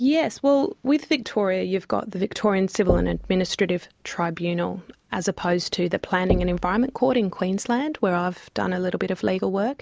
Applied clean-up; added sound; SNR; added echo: none; Knock / Wood; 8 dB; none.